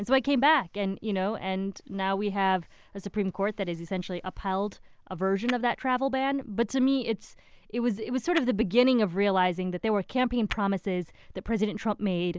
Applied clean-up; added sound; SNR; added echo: none; Tap / Hammer; 19 dB; none.